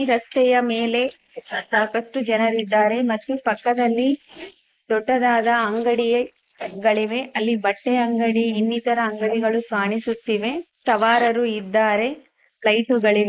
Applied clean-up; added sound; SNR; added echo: neural mask model Resemble Enhance denoiser.